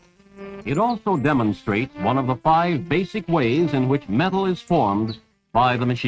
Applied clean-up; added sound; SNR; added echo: neural mask model RNNoise.